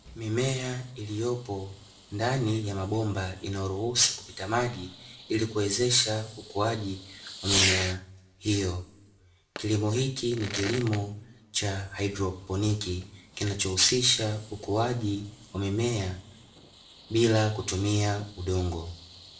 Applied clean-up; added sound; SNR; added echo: none; Fireworks; 11 dB; reverberation time 0.4 s.